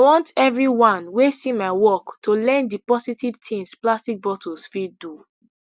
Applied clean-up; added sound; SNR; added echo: none; none; none; none.